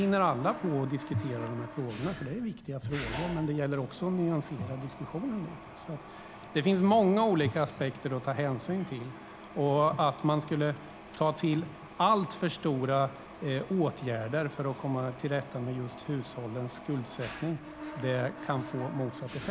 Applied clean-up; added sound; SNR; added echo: none; Mechanisms; 14 dB; none.